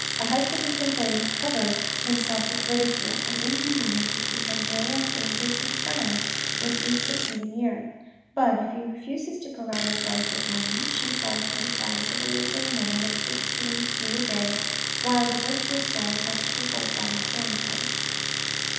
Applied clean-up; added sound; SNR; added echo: none; Domestic sounds, home sounds; -2 dB; reverberation time 1.1 s.